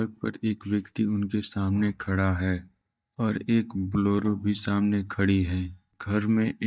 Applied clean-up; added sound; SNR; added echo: neural mask model DeepFilterNet 3.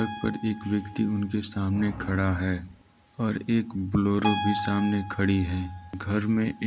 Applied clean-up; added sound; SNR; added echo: none; Keyboard (musical); 12 dB; none.